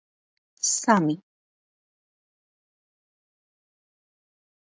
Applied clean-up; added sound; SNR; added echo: none; none; none; none.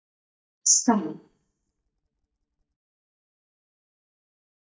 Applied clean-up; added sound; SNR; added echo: neural mask model DeepFilterNet 3.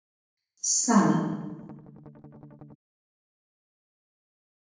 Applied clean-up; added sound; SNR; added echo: none; Strum; 18 dB; reverberation time 1.0 s.